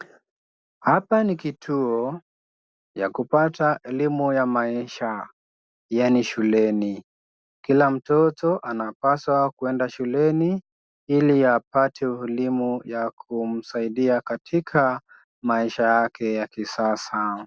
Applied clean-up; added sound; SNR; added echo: none; none; none; none.